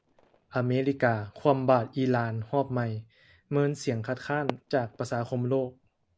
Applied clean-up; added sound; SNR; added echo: none; Fireworks; 20 dB; none.